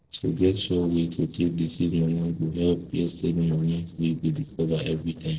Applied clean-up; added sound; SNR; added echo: neural separator model SepFormer DNS4.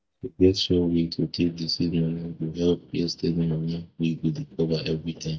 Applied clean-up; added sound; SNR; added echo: neural mask model DeepFilterNet 3.